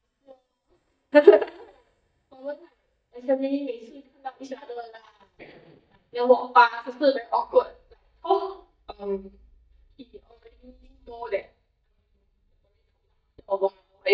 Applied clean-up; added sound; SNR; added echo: neural mask model DeepFilterNet 3.